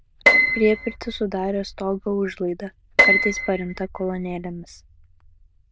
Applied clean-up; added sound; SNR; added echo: neural diffusion model UNIVERSE++.